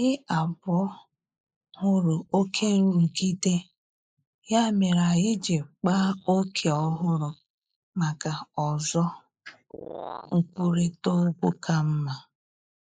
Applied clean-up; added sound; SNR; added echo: neural mask model Resemble Enhance denoiser.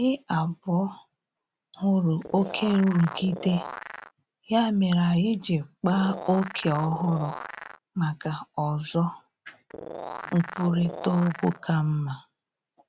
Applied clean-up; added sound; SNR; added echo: none; Animal; 11 dB; none.